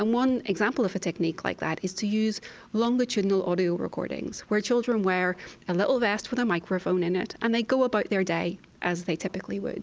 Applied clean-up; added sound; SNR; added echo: none; none; none; none.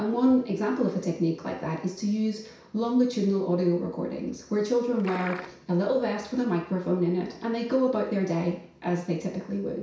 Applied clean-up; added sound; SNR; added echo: none; Liquid; 11 dB; reverberation time 0.6 s.